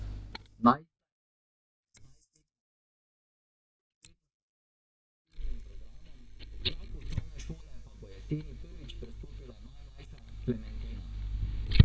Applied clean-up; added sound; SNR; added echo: neural mask model DeepFilterNet 3.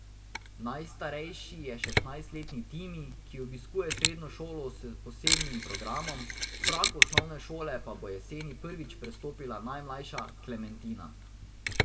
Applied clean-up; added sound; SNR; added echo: none; Mechanisms; -5 dB; reverberation time 1.7 s.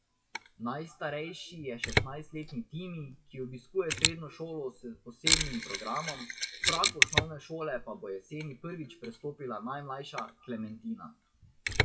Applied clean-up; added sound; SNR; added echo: classical method WPE with log-MMSE.